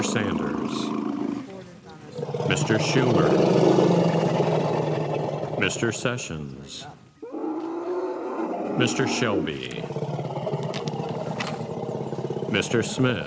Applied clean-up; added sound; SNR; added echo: none; Growling; -4 dB; none.